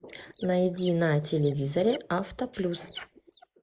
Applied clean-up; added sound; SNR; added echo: neural mask model Resemble Enhance denoiser.